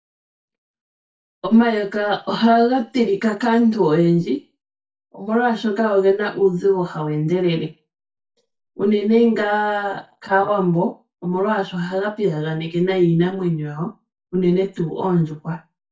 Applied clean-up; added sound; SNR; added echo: neural mask model DeepFilterNet 3.